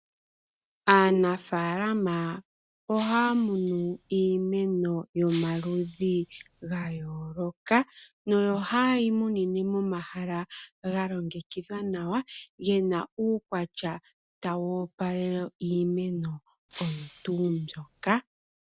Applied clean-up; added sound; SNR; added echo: none; Shatter; 15 dB; none.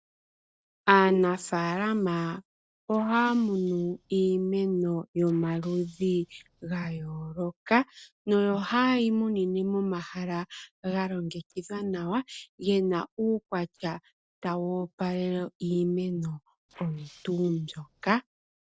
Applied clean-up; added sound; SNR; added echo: neural separator model SepFormer DNS4.